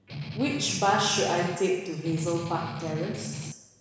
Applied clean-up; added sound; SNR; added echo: none; Strum; 8 dB; reverberation time 1.0 s.